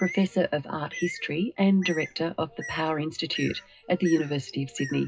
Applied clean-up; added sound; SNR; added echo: classical method WPE with log-MMSE.